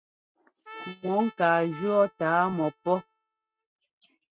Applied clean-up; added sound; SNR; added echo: neural mask model RNNoise.